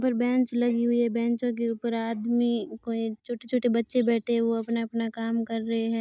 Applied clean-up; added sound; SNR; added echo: neural mask model DeepFilterNet 3.